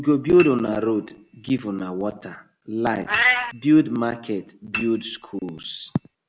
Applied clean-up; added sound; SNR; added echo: none; Meow + Piano; 8 dB; none.